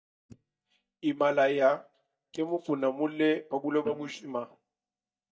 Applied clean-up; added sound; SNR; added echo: neural mask model DeepFilterNet 3.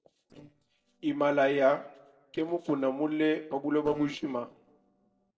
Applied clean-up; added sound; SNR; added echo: neural separator model SepFormer DNS4.